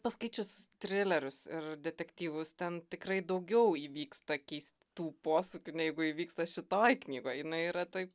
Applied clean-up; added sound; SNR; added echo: none; none; none; none.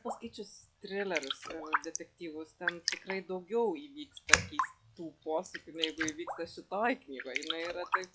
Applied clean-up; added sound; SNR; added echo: classical method log-MMSE.